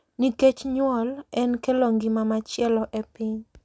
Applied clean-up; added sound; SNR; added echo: none; none; none; none.